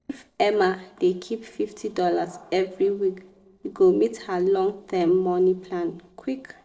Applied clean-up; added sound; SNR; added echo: neural separator model SepFormer DNS4.